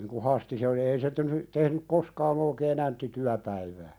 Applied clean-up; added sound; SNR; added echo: none; none; none; none.